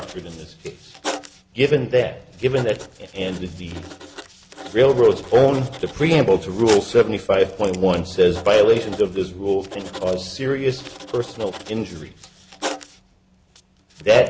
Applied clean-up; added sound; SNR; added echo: none; Writing; 16 dB; none.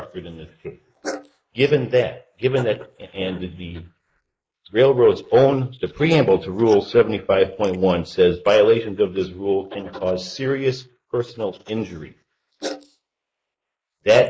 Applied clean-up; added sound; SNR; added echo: neural mask model Resemble Enhance denoiser.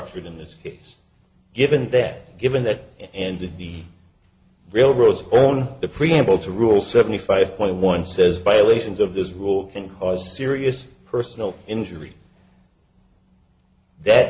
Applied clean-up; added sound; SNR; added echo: none; none; none; none.